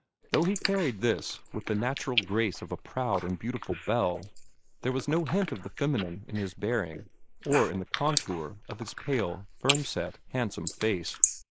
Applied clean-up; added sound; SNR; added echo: neural mask model Resemble Enhance denoiser.